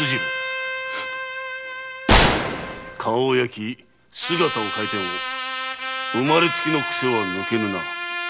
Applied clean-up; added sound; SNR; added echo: none; Gunshot, gunfire; 0 dB; none.